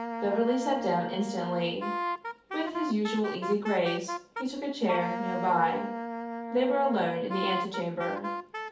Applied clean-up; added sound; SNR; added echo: none; Wind instrument, woodwind instrument; 5 dB; reverberation time 0.5 s.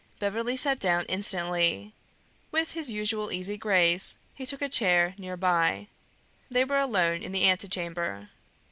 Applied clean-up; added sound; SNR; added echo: none; none; none; none.